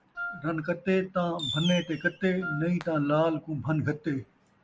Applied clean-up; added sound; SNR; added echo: none; Wind instrument, woodwind instrument + Fireworks; 10 dB; none.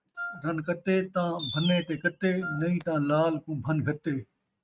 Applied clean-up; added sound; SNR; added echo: neural mask model RNNoise.